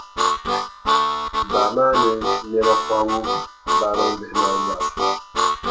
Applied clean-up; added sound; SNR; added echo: none; Harmonica; -3 dB; reverberation time 0.2 s.